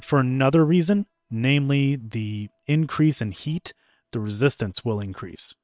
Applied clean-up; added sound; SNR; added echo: neural separator model SepFormer WHAM!.